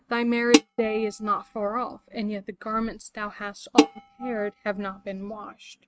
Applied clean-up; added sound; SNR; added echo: neural mask model RNNoise.